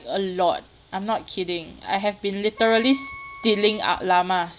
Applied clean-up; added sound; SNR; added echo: none; Wind instrument, woodwind instrument; 18 dB; none.